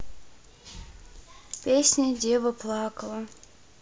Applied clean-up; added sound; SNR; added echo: none; none; none; none.